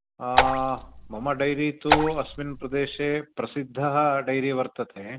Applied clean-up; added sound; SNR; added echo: none; Raindrop / Splash, splatter; 1 dB; none.